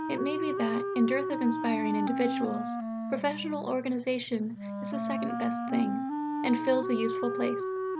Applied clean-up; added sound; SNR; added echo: none; Wind instrument, woodwind instrument; 2 dB; none.